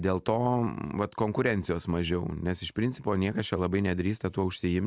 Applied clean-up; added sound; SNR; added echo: none; none; none; none.